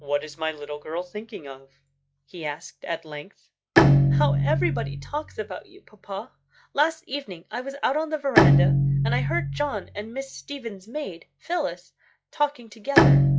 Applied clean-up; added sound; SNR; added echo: classical method log-MMSE.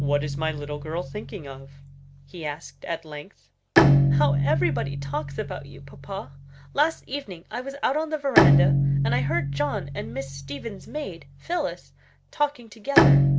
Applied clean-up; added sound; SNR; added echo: none; Bowed string instrument; -5 dB; none.